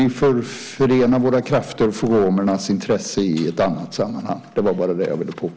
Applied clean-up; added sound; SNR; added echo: none; none; none; none.